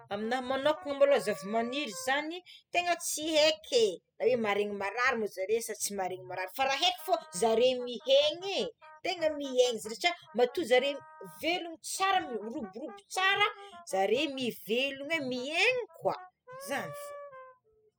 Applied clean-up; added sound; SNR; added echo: classical method spectral subtraction.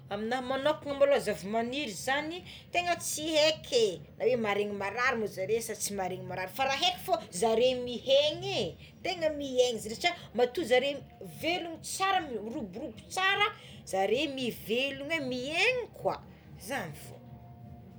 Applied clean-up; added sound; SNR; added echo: none; none; none; none.